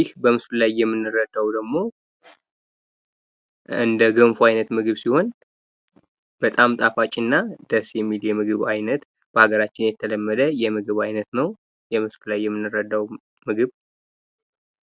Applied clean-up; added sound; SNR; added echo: none; none; none; none.